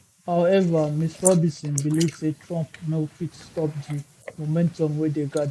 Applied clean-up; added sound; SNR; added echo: neural mask model Resemble Enhance denoiser.